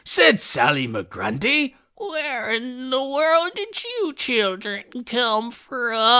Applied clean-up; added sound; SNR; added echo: none; none; none; none.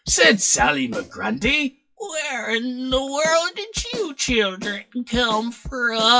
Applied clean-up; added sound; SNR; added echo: classical method WPE with log-MMSE.